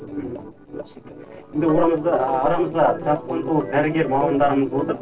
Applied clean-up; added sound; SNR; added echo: neural separator model SepFormer DNS4.